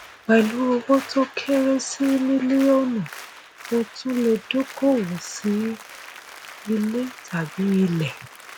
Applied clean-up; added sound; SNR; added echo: none; Applause; 18 dB; none.